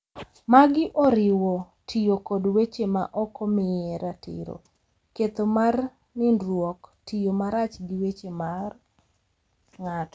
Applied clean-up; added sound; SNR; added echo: none; none; none; none.